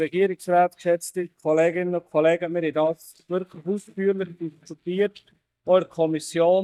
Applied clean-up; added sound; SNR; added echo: neural mask model DeepFilterNet 3.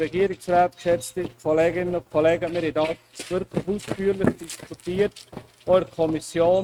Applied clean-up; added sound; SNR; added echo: neural mask model RNNoise.